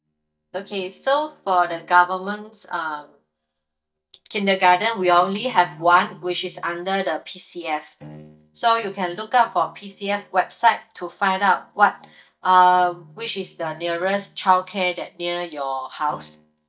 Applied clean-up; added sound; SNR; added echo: neural mask model DeepFilterNet 3.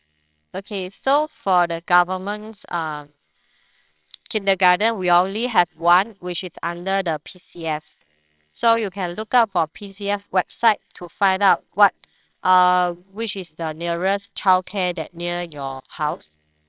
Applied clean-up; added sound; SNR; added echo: neural separator model SepFormer WHAMR!.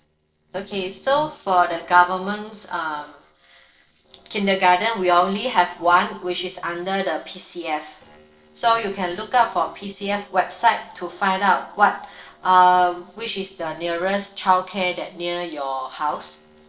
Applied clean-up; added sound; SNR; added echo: neural separator model SepFormer DNS4.